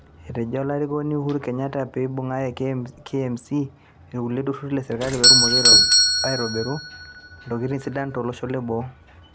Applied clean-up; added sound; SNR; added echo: none; Doorbell; -3 dB; none.